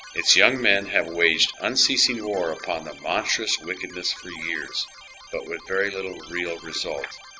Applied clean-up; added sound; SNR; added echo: none; Keyboard (musical); 18 dB; none.